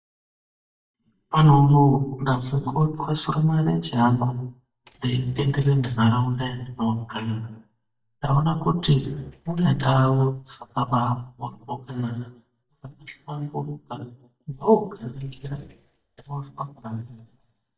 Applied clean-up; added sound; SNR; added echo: neural mask model DeepFilterNet 3.